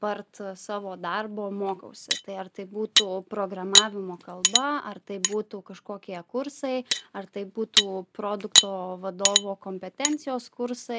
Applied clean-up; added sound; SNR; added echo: none; Cutlery, silverware; -5 dB; none.